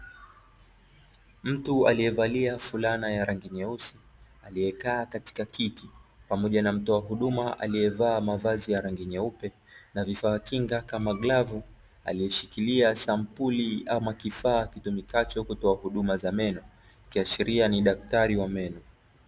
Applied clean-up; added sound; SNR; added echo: none; none; none; none.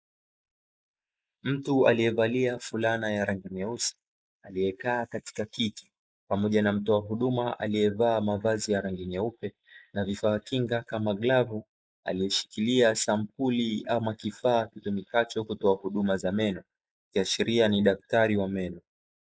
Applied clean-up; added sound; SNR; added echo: neural mask model Resemble Enhance denoiser.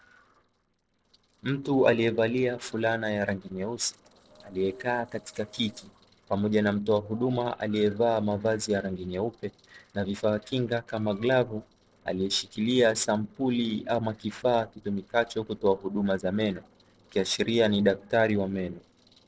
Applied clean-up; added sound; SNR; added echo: neural separator model SepFormer DNS4.